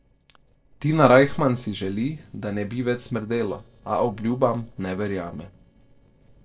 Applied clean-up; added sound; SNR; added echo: neural separator model SepFormer DNS4.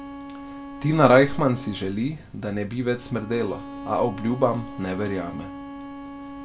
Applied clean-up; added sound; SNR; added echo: none; Bowed string instrument; 14 dB; reverberation time 0.4 s.